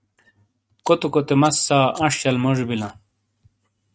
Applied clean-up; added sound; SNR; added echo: neural mask model RNNoise.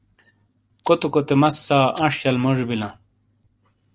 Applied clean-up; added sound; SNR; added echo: neural separator model SepFormer DNS4.